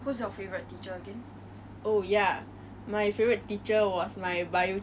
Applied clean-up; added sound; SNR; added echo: none; none; none; none.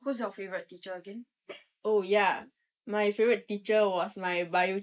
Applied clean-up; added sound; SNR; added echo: neural mask model Resemble Enhance denoiser.